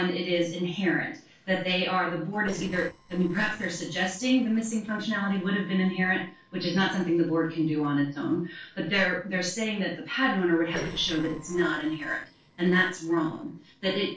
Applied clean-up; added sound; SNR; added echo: neural separator model SepFormer DNS4.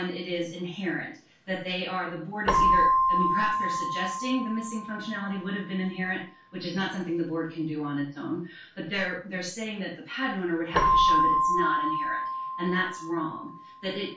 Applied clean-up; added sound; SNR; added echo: none; Keyboard (musical); -2 dB; reverberation time 0.3 s.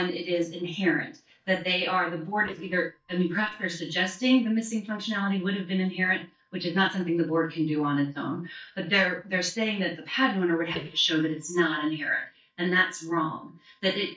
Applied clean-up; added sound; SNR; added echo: neural mask model DeepFilterNet 3.